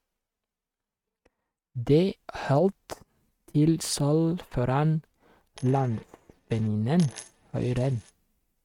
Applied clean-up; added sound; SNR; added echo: neural mask model RNNoise.